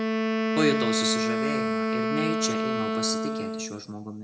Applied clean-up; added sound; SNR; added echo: none; Wind instrument, woodwind instrument; -4 dB; reverberation time 1.4 s.